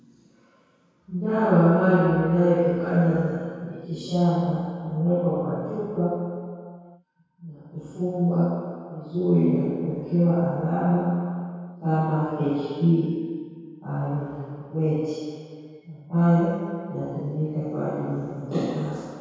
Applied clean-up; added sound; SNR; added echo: none; none; none; reverberation time 2.0 s.